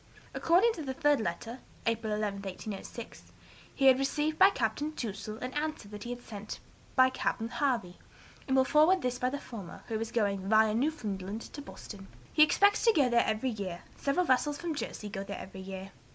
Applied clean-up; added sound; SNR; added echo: none; none; none; none.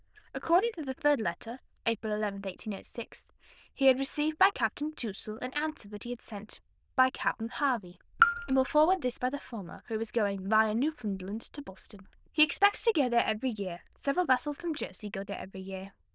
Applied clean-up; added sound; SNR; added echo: neural diffusion model UNIVERSE++.